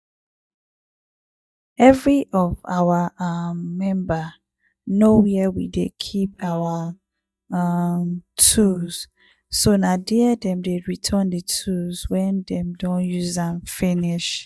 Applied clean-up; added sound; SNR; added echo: neural mask model DeepFilterNet 3.